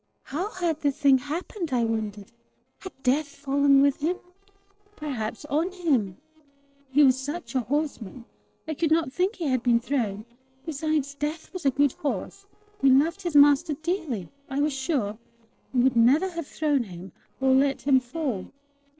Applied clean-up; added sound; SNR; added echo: neural separator model SepFormer DNS4.